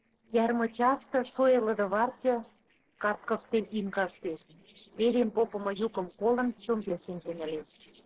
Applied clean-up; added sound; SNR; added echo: neural separator model SepFormer DNS4.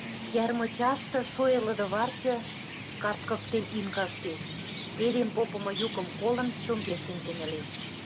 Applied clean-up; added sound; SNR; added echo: none; Chirp, tweet; 5 dB; none.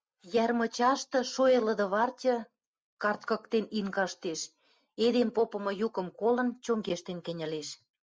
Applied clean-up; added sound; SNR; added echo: none; none; none; none.